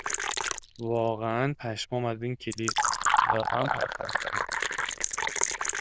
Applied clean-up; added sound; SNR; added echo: neural diffusion model UNIVERSE++.